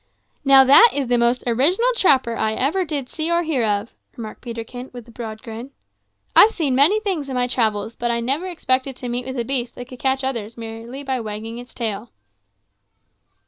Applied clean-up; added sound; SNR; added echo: none; none; none; none.